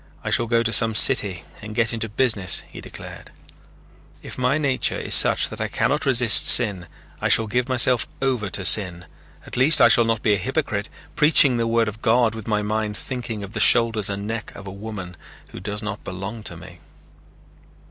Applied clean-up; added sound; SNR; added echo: none; none; none; none.